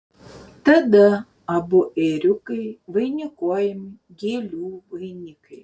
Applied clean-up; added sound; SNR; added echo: none; none; none; none.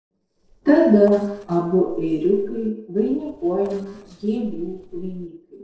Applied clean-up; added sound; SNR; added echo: neural separator model SepFormer DNS4.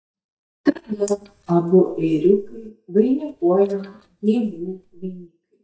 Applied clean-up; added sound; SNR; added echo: neural mask model DeepFilterNet 3.